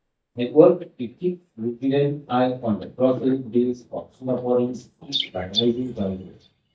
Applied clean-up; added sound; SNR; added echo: neural mask model DeepFilterNet 3.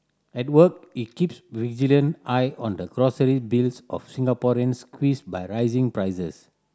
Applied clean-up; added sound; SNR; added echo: none; none; none; none.